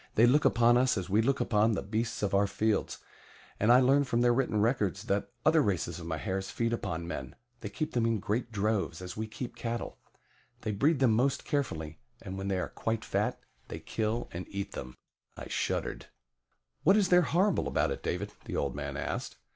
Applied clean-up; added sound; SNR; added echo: none; none; none; none.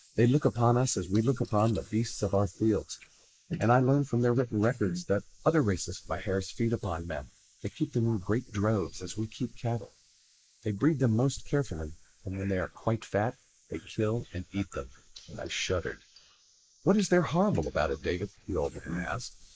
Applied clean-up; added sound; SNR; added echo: neural mask model Resemble Enhance denoiser.